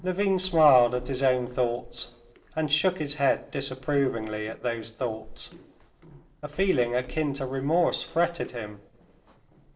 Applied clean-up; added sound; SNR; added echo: neural separator model SepFormer DNS4.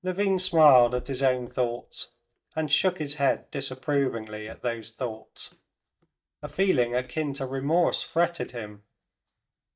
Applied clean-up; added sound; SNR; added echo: neural mask model DeepFilterNet 3.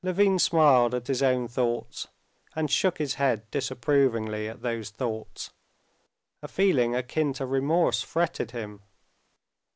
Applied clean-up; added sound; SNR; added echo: none; none; none; none.